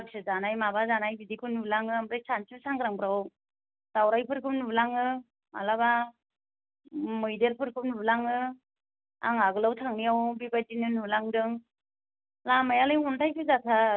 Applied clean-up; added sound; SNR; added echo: none; none; none; none.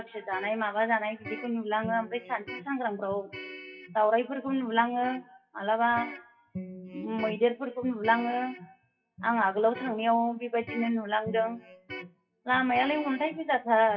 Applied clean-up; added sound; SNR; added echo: classical method WPE with log-MMSE.